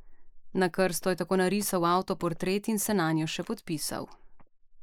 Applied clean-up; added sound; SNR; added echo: neural mask model Resemble Enhance denoiser.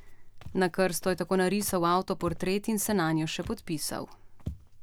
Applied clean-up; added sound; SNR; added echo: none; Walk, footsteps; 19 dB; none.